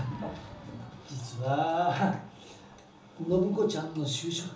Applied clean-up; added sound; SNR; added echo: none; Crowd / Fireworks; 19 dB; reverberation time 1.2 s.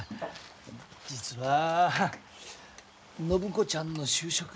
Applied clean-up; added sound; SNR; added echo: none; none; none; none.